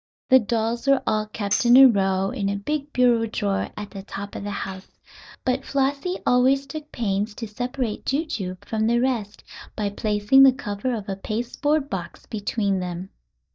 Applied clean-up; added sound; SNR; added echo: neural mask model DeepFilterNet 3.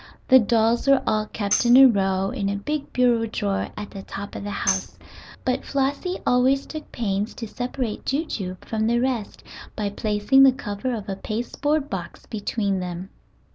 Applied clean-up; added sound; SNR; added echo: none; Tambourine; 10 dB; none.